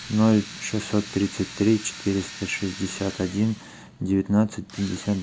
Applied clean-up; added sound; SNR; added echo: none; Drill; 16 dB; none.